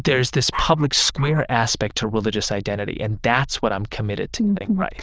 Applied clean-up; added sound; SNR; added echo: neural diffusion model UNIVERSE++.